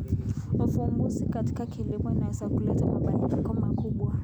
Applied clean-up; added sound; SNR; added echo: none; none; none; none.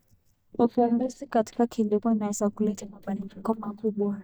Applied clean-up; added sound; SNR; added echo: neural mask model DeepFilterNet 3.